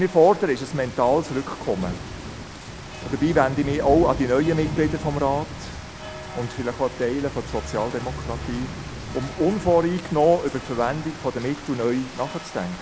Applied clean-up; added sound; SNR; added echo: none; Growling + Rain; 10 dB; none.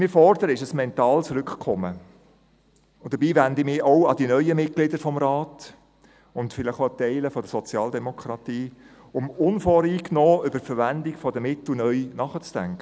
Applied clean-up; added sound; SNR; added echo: none; none; none; none.